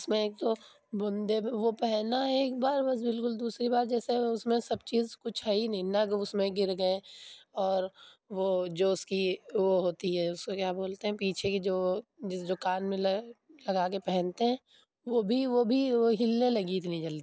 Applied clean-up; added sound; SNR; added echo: none; none; none; none.